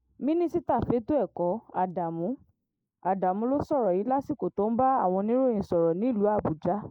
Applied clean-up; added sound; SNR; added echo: neural mask model Resemble Enhance denoiser.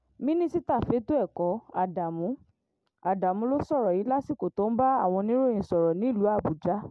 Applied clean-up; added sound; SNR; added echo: none; none; none; none.